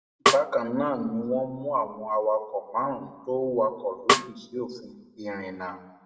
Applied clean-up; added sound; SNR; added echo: none; Snare drum; -1 dB; reverberation time 0.8 s.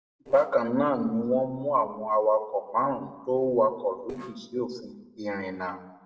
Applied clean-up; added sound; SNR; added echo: neural separator model SepFormer DNS4.